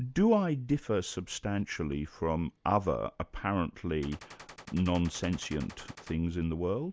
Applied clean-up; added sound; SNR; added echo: none; Gunshot, gunfire; 19 dB; none.